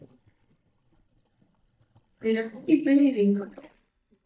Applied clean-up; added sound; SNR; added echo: neural mask model DeepFilterNet 3.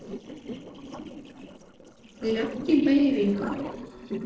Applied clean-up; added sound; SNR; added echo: neural separator model SepFormer DNS4.